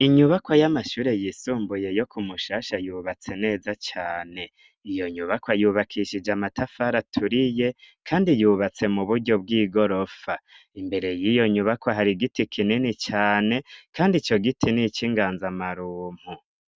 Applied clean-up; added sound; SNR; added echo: none; none; none; none.